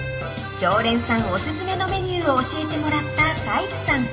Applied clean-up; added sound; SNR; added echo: none; Bowed string instrument; 13 dB; reverberation time 1.8 s.